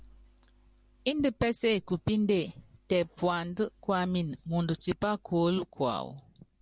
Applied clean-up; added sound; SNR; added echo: none; none; none; none.